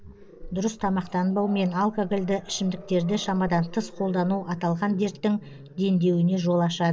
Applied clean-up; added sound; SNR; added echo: none; Growling; 17 dB; none.